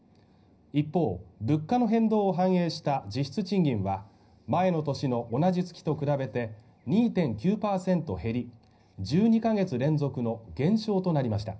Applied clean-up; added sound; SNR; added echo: none; none; none; reverberation time 0.4 s.